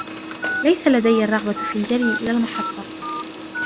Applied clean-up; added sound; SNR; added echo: none; Telephone + Printer; 7 dB; none.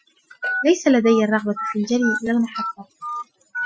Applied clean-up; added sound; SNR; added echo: classical method Wiener filter.